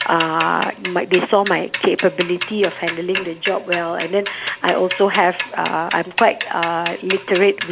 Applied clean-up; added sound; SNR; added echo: none; Mechanisms / Bicycle; 9 dB; none.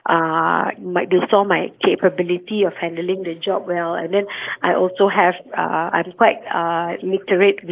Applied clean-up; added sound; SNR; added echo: neural mask model Resemble Enhance denoiser.